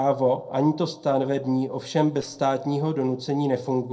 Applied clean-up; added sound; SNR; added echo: neural separator model SepFormer DNS4.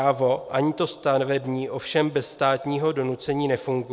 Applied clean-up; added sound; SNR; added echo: none; none; none; none.